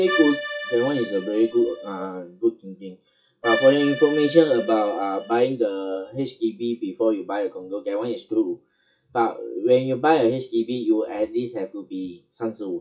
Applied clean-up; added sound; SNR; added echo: classical method WPE with log-MMSE.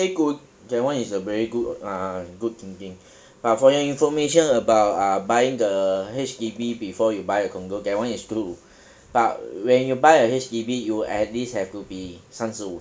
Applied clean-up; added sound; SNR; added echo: none; none; none; none.